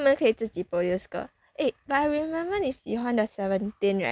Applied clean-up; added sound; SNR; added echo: none; none; none; none.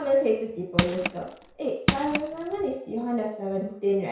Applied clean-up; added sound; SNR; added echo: none; Crushing; 2 dB; reverberation time 0.6 s.